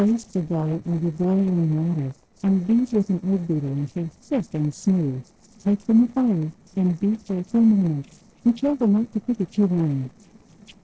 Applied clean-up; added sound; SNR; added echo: neural separator model SepFormer DNS4.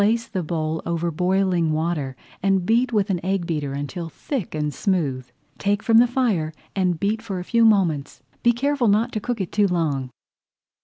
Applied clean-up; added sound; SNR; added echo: none; none; none; none.